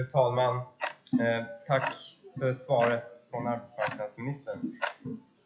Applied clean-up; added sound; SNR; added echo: classical method WPE with log-MMSE.